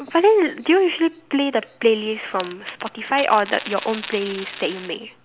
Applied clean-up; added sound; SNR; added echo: none; Coin (dropping); 15 dB; none.